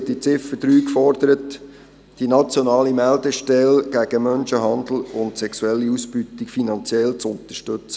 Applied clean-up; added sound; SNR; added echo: none; none; none; none.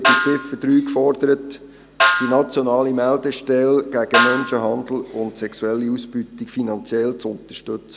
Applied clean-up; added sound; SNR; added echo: none; Snare drum; 2 dB; none.